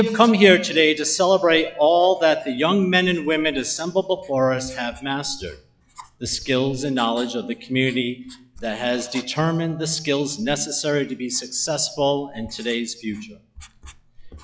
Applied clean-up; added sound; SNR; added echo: classical method log-MMSE.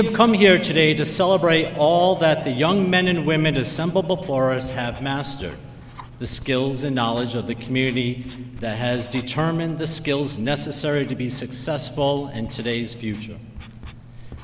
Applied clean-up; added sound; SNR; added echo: none; Writing; 18 dB; none.